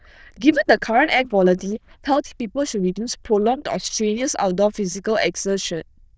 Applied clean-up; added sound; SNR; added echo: neural diffusion model UNIVERSE++.